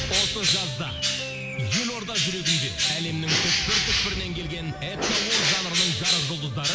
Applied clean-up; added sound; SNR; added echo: none; Bird; -4 dB; none.